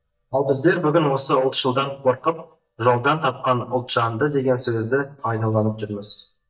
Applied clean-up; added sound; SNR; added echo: neural mask model DeepFilterNet 3.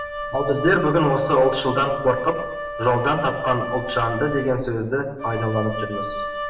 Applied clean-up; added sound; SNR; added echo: none; Wind instrument, woodwind instrument; 8 dB; reverberation time 1.0 s.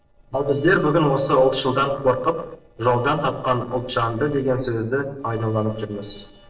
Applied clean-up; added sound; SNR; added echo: neural separator model SepFormer DNS4.